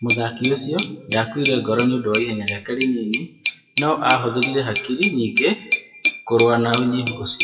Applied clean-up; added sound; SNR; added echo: classical method WPE with log-MMSE.